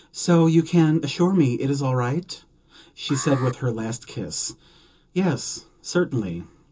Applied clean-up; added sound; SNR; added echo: none; Alarm; 17 dB; reverberation time 0.2 s.